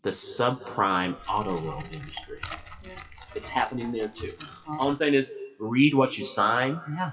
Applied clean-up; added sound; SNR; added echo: classical method WPE with log-MMSE.